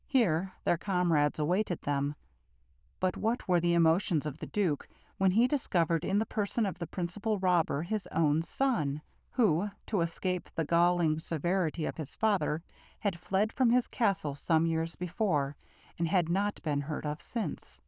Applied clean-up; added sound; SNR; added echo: neural diffusion model UNIVERSE++.